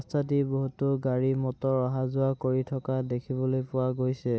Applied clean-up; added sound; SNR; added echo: none; none; none; none.